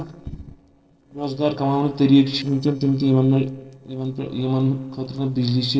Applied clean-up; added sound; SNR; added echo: neural separator model SepFormer DNS4.